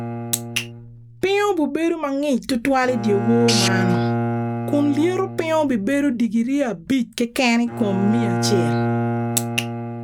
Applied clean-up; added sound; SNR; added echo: none; Bowed string instrument + Tools; 4 dB; none.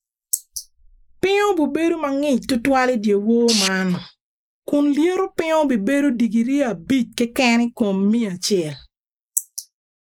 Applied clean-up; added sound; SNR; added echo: neural mask model Resemble Enhance denoiser.